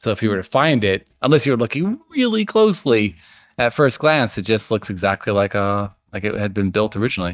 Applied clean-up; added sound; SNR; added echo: neural mask model DeepFilterNet 3.